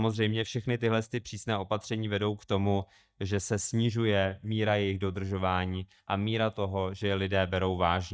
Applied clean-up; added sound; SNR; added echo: neural mask model DeepFilterNet 3.